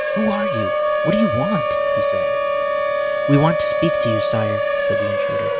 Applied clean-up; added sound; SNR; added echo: none; Siren; -4 dB; none.